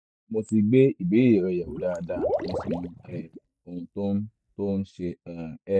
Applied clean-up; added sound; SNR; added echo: neural mask model DeepFilterNet 3.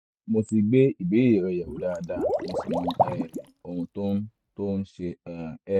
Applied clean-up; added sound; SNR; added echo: neural mask model RNNoise.